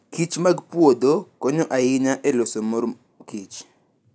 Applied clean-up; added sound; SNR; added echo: none; none; none; none.